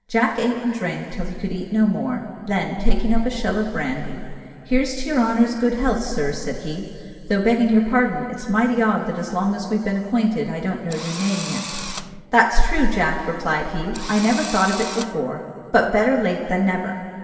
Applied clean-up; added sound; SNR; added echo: none; Engine / Drill; 11 dB; reverberation time 2.7 s.